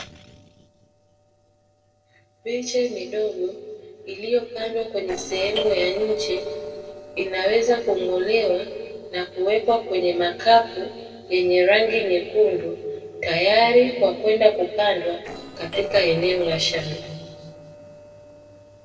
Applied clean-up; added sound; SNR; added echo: neural separator model SepFormer DNS4.